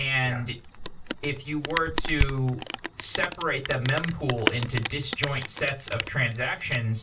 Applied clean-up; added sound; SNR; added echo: none; Rain; 4 dB; reverberation time 0.2 s.